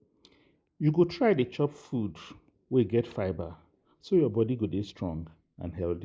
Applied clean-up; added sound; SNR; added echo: neural mask model Resemble Enhance denoiser.